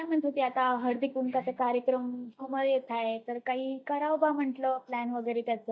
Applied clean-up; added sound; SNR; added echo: neural mask model DeepFilterNet 3.